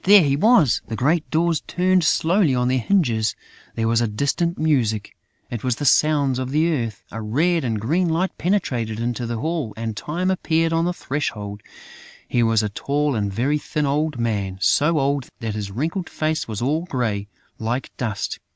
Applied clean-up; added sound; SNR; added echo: none; none; none; none.